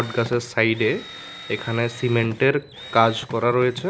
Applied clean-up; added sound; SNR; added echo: none; Drill; 16 dB; none.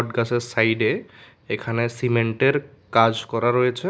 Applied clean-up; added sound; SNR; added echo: none; none; none; none.